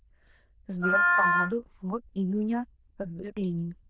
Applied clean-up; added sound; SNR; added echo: neural diffusion model UNIVERSE++.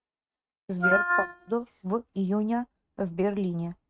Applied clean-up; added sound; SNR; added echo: neural mask model RNNoise.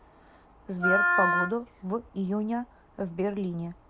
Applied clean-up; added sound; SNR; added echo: none; Wind instrument, woodwind instrument; -4 dB; none.